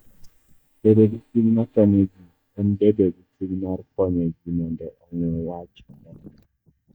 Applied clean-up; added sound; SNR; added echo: neural mask model DeepFilterNet 3.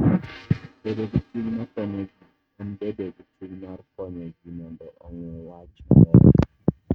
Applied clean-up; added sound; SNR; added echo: neural mask model RNNoise.